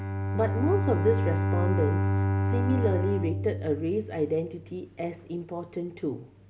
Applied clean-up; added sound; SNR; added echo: none; Bowed string instrument; -2 dB; none.